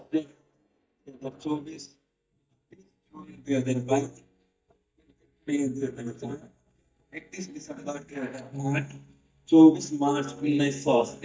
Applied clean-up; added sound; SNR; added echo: neural mask model DeepFilterNet 3.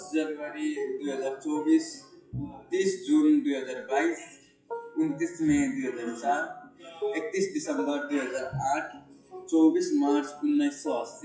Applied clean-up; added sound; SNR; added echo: classical method WPE with log-MMSE.